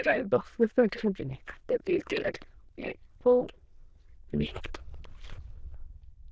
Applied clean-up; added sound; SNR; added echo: neural diffusion model UNIVERSE++.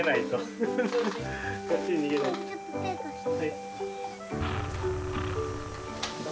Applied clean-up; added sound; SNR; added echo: none; Engine; 4 dB; none.